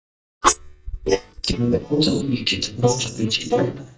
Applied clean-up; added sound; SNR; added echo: neural mask model DeepFilterNet 3.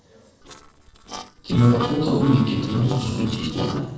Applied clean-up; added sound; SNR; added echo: neural separator model SepFormer DNS4.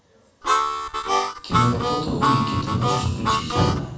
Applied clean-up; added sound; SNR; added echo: none; Harmonica; -2 dB; reverberation time 1.1 s.